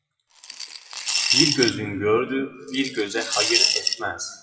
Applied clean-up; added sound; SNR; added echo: classical method WPE with log-MMSE.